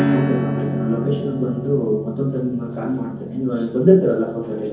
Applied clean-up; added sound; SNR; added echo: none; Acoustic guitar / Strum; 4 dB; reverberation time 0.7 s.